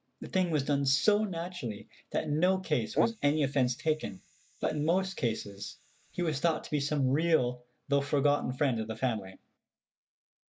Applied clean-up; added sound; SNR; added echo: neural mask model Resemble Enhance denoiser.